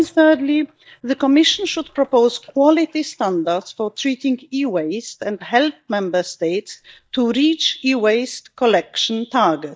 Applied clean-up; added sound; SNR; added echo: neural mask model DeepFilterNet 3.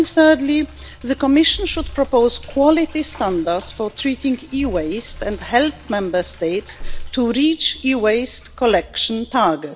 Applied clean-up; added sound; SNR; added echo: none; Sink (filling or washing); 14 dB; none.